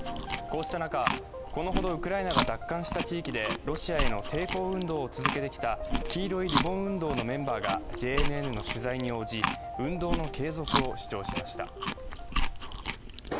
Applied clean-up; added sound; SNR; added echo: none; Chewing, mastication; 0 dB; none.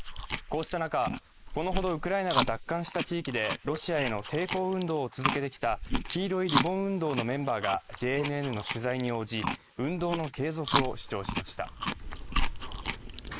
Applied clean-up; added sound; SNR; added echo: neural mask model Resemble Enhance denoiser.